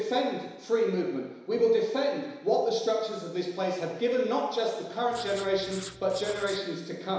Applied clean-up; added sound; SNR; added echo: none; Writing; 16 dB; reverberation time 1.0 s.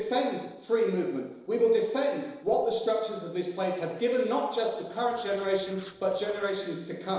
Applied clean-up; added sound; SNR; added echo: neural separator model SepFormer DNS4.